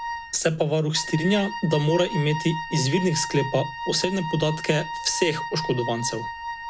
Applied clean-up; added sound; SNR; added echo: none; Wind instrument, woodwind instrument; 9 dB; none.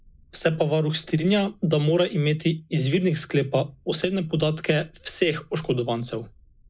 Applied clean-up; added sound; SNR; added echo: neural mask model Resemble Enhance denoiser.